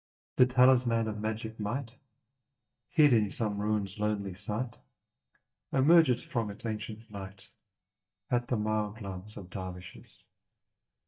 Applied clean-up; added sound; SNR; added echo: neural mask model DeepFilterNet 3.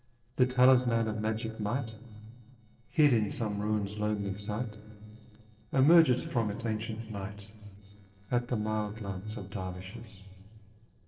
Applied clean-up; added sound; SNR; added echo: neural separator model SepFormer DNS4.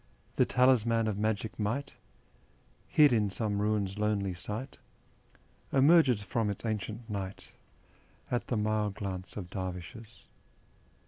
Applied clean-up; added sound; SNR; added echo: none; none; none; none.